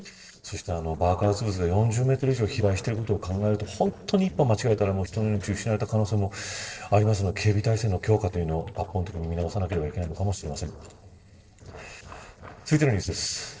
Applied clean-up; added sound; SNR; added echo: neural separator model SepFormer DNS4.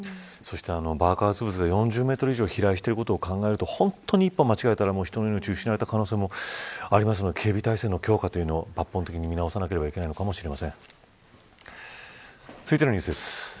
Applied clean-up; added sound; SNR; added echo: none; none; none; none.